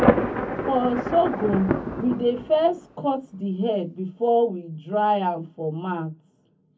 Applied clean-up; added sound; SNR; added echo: none; Thunder; 4 dB; reverberation time 0.3 s.